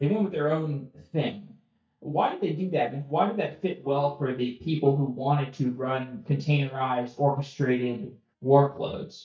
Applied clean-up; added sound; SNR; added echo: neural mask model DeepFilterNet 3.